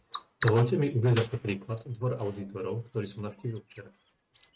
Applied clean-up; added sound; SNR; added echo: neural mask model RNNoise.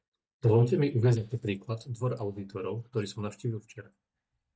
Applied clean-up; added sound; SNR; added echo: neural mask model DeepFilterNet 3.